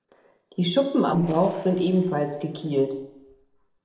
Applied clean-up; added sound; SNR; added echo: neural separator model SepFormer DNS4.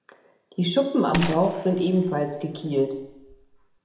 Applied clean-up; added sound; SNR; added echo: none; Gunshot, gunfire; 13 dB; reverberation time 0.8 s.